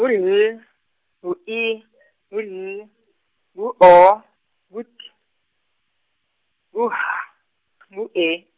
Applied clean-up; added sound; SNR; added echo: none; none; none; none.